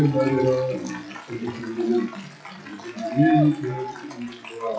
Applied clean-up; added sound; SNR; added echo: classical method WPE with log-MMSE.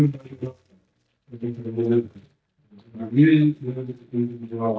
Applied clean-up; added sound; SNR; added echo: neural mask model DeepFilterNet 3.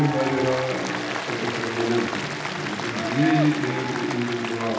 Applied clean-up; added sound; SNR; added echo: none; Applause; 5 dB; reverberation time 0.8 s.